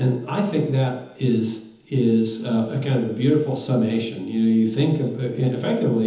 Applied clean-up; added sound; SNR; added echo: none; none; none; reverberation time 1.3 s.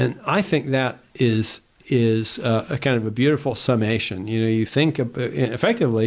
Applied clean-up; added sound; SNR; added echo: none; none; none; none.